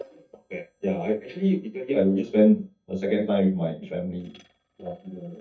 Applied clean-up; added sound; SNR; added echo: neural mask model DeepFilterNet 3.